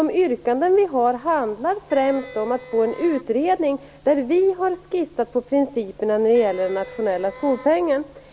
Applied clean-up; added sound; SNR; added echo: none; Wind instrument, woodwind instrument; 20 dB; none.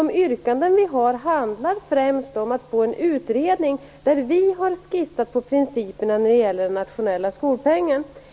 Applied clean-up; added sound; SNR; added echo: none; none; none; none.